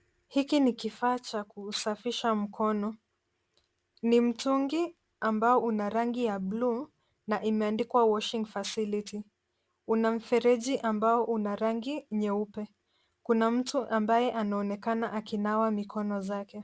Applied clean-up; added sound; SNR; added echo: none; none; none; none.